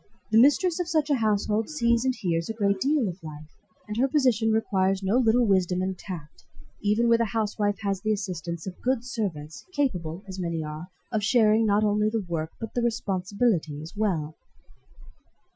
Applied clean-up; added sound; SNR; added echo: classical method Wiener filter.